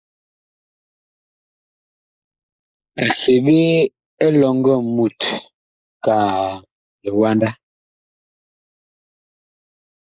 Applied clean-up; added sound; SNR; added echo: neural mask model Resemble Enhance denoiser.